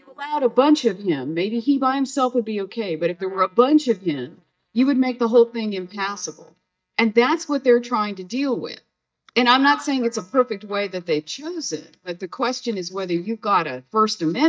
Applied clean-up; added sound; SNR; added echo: neural mask model DeepFilterNet 3.